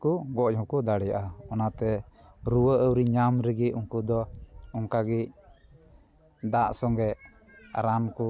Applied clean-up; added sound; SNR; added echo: none; none; none; none.